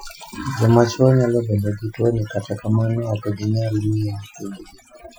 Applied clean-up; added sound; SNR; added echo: classical method Wiener filter.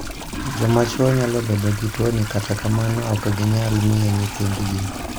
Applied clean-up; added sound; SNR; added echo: none; Trickle, dribble / Toilet flush + Wind; 9 dB; none.